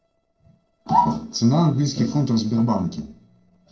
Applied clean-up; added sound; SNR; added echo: neural separator model SepFormer DNS4.